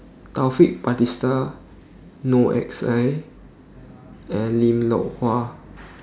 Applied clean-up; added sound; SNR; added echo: none; none; none; none.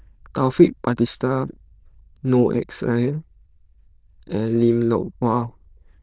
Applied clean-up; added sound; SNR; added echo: neural diffusion model UNIVERSE++.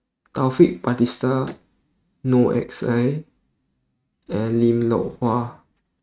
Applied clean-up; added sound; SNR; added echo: neural mask model RNNoise.